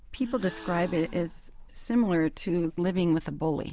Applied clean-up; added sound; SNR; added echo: none; Gasp; 20 dB; none.